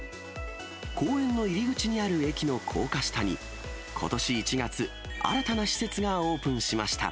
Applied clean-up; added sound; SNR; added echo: none; none; none; none.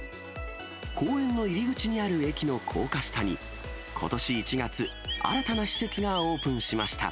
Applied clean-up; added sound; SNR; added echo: none; Chirp, tweet; 9 dB; none.